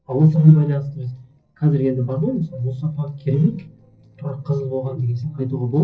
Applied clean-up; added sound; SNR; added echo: neural separator model SepFormer DNS4.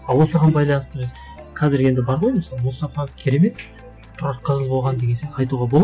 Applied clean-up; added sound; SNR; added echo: none; none; none; none.